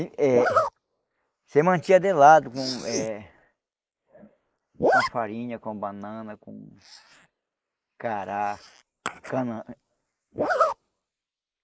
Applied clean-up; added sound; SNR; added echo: neural mask model Resemble Enhance denoiser.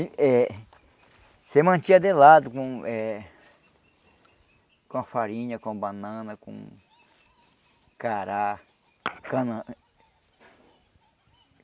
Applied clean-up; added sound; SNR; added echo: none; none; none; none.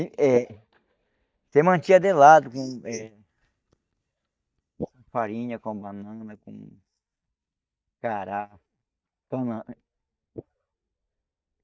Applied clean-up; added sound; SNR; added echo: neural mask model DeepFilterNet 3.